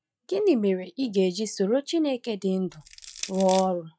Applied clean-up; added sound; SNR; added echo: classical method log-MMSE.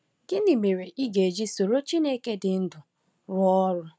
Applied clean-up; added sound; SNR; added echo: none; none; none; none.